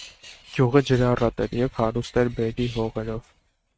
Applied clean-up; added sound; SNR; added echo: neural mask model RNNoise.